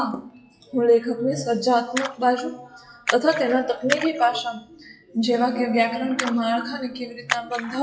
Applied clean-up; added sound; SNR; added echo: classical method WPE with log-MMSE.